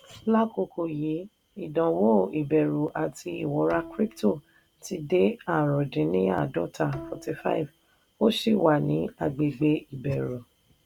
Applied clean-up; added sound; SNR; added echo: none; Bowed string instrument; 19 dB; none.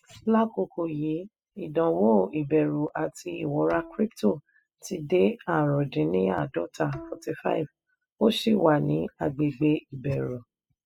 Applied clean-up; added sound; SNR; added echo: classical method spectral subtraction.